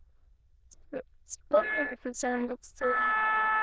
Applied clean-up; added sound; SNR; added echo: neural diffusion model UNIVERSE++.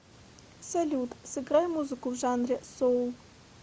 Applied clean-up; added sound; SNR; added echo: none; none; none; none.